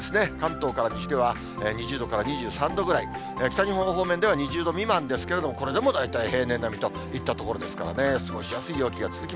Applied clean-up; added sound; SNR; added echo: none; none; none; none.